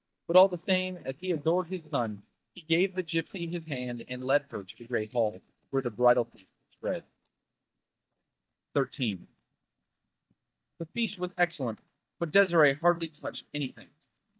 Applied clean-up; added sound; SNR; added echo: neural mask model DeepFilterNet 3.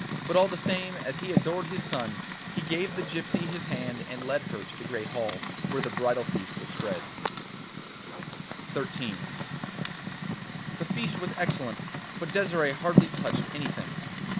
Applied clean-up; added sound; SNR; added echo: none; Fire; 0 dB; none.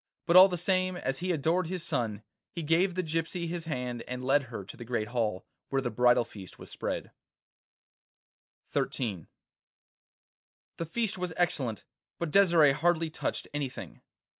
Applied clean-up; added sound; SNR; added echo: none; none; none; none.